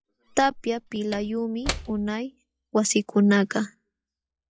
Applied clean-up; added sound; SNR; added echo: classical method log-MMSE.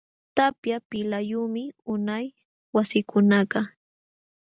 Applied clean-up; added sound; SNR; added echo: none; none; none; none.